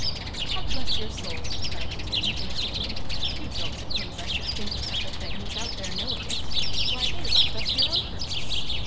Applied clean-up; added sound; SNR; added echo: none; Chirp, tweet; 3 dB; reverberation time 1.5 s.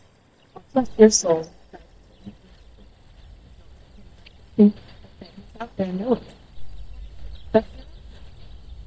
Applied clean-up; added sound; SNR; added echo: neural mask model DeepFilterNet 3.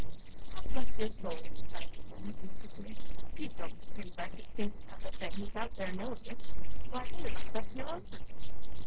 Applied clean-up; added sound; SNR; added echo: neural separator model SepFormer DNS4.